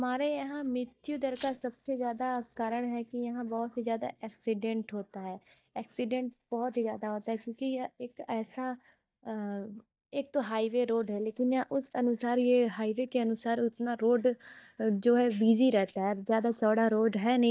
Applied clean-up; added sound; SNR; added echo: neural mask model DeepFilterNet 3.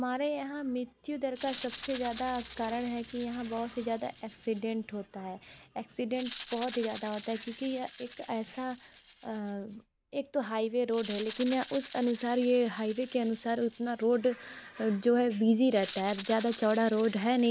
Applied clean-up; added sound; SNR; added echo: none; Rattle (instrument); 7 dB; none.